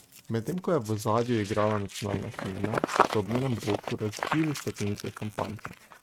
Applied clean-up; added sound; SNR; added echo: neural mask model RNNoise.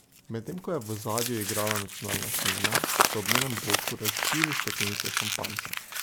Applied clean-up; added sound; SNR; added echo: none; Crumpling, crinkling; -5 dB; none.